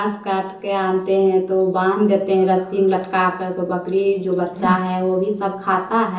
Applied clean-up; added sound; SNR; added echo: neural separator model SepFormer DNS4.